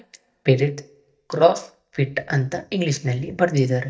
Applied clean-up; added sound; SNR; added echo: neural mask model DeepFilterNet 3.